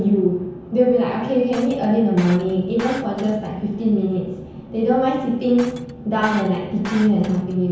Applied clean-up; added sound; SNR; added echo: none; Shatter; 17 dB; reverberation time 0.9 s.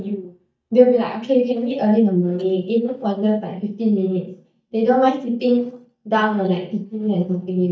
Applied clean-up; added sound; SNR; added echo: neural mask model DeepFilterNet 3.